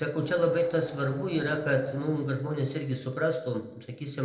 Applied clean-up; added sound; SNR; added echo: neural separator model SepFormer DNS4.